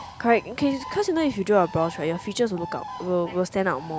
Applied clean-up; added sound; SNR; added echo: none; Bird; 15 dB; none.